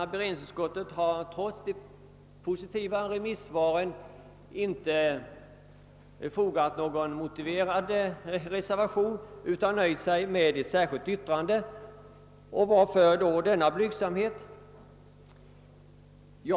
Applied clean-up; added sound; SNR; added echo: none; none; none; none.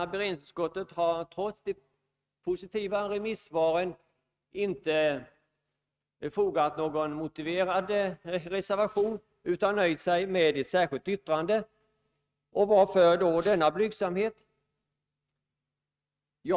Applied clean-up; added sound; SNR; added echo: neural mask model RNNoise.